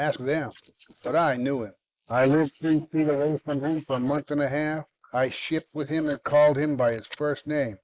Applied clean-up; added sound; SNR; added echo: neural mask model Resemble Enhance denoiser.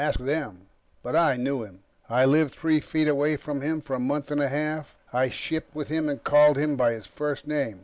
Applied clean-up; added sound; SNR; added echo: none; none; none; none.